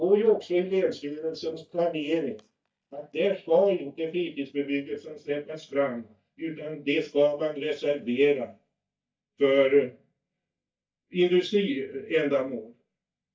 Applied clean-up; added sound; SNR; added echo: neural mask model DeepFilterNet 3.